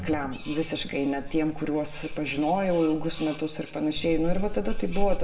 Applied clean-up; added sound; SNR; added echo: none; none; none; reverberation time 0.9 s.